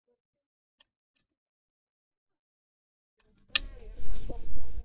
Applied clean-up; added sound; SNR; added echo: neural mask model DeepFilterNet 3.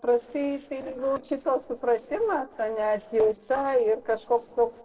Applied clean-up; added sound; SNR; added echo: neural separator model SepFormer DNS4.